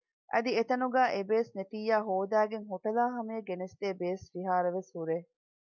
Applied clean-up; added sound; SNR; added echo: none; none; none; none.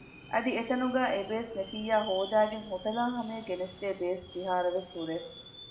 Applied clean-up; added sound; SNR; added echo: none; Subway, metro, underground; 16 dB; reverberation time 0.6 s.